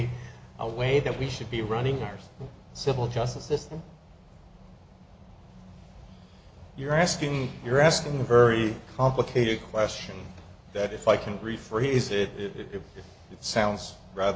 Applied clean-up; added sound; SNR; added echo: none; none; none; none.